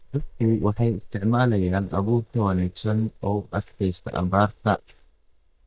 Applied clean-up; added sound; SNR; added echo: neural mask model DeepFilterNet 3.